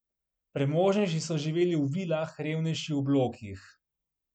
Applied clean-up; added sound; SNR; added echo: none; none; none; none.